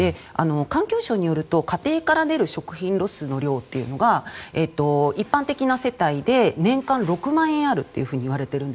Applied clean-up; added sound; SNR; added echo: none; none; none; none.